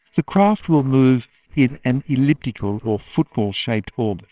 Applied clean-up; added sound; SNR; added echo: neural separator model SepFormer WHAMR!.